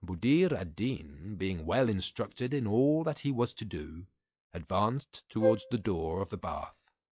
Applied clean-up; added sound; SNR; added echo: classical method log-MMSE.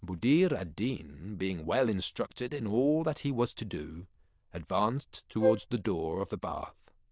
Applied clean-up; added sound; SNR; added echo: neural diffusion model UNIVERSE++.